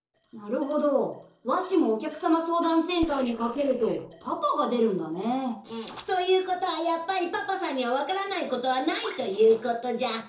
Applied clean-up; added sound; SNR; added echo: neural separator model SepFormer DNS4.